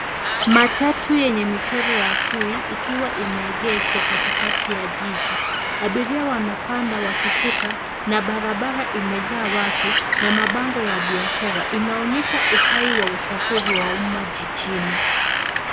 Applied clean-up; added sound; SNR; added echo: none; Wind; -2 dB; none.